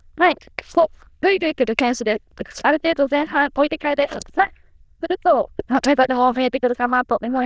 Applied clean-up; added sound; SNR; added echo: neural diffusion model UNIVERSE++.